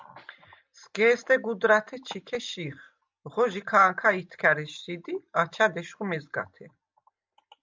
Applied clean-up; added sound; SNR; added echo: none; none; none; none.